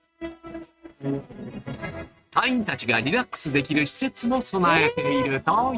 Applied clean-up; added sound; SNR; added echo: neural mask model RNNoise.